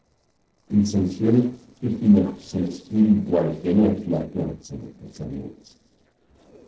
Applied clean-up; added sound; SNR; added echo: neural separator model SepFormer DNS4.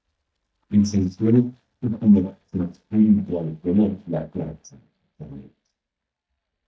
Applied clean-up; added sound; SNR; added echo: neural mask model DeepFilterNet 3.